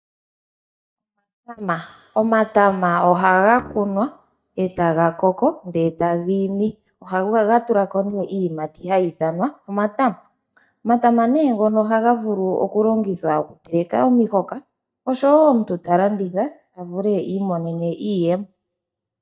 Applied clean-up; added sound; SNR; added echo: neural mask model DeepFilterNet 3.